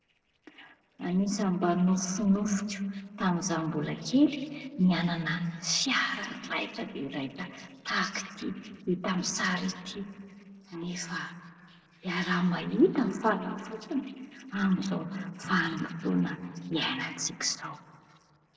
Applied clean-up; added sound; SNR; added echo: neural separator model SepFormer DNS4.